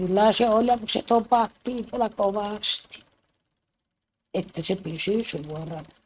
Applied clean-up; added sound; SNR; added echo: neural mask model RNNoise.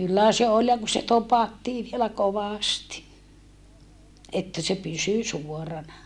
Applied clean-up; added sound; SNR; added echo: none; none; none; none.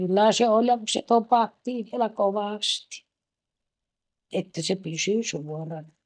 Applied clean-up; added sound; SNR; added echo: neural mask model DeepFilterNet 3.